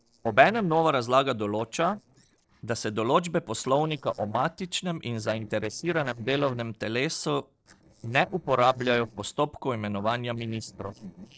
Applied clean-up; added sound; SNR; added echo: neural separator model SepFormer DNS4.